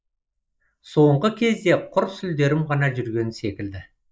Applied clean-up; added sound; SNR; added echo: neural mask model Resemble Enhance denoiser.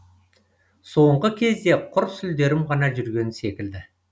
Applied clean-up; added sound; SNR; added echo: none; none; none; none.